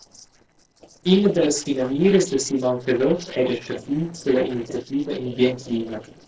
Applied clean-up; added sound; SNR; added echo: neural separator model SepFormer DNS4.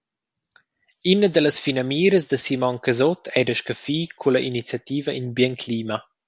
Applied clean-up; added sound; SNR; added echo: none; none; none; none.